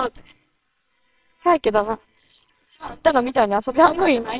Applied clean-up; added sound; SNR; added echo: neural separator model SepFormer WHAMR!.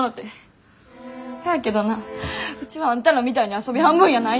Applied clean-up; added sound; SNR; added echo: none; none; none; none.